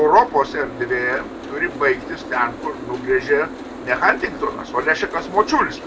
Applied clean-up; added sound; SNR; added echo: none; Boat, Water vehicle; 12 dB; none.